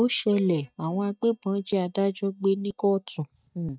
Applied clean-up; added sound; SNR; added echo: neural mask model DeepFilterNet 3.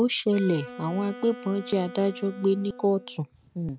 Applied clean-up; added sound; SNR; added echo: none; Wind instrument, woodwind instrument; 16 dB; none.